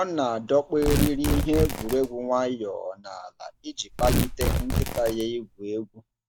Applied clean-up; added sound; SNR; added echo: none; Tearing; 2 dB; none.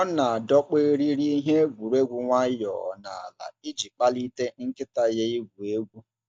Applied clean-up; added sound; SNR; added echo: none; none; none; none.